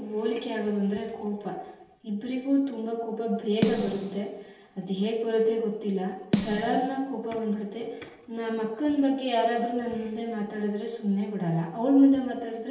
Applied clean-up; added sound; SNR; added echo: none; Snare drum; 6 dB; reverberation time 0.8 s.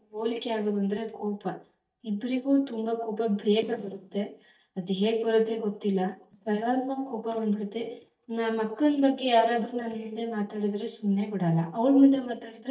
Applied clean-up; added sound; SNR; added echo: neural mask model DeepFilterNet 3.